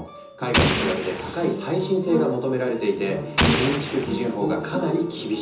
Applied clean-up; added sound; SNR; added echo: none; Explosion; 1 dB; reverberation time 0.6 s.